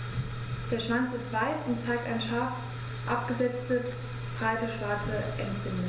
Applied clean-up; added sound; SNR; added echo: none; none; none; none.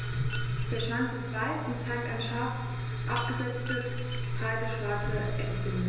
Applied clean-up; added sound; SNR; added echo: none; Shatter; 16 dB; reverberation time 1.0 s.